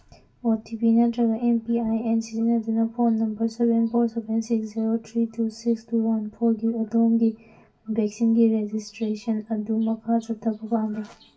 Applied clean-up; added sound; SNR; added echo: none; none; none; reverberation time 0.2 s.